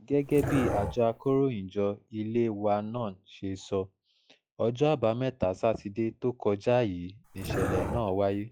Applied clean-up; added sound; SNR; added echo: classical method log-MMSE.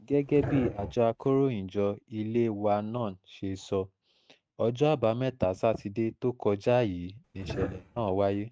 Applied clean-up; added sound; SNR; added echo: neural mask model RNNoise.